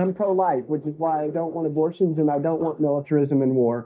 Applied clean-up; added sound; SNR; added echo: neural mask model DeepFilterNet 3.